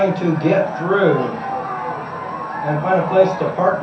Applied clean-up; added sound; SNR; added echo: none; none; none; reverberation time 0.6 s.